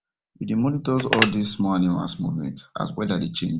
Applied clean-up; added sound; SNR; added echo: none; Telephone; 4 dB; none.